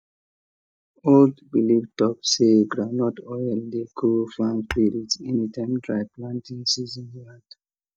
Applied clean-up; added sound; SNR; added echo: neural mask model DeepFilterNet 3.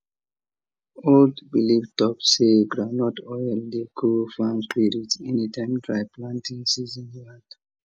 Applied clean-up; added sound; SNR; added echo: neural mask model Resemble Enhance denoiser.